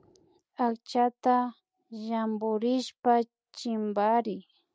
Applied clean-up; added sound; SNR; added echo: none; none; none; none.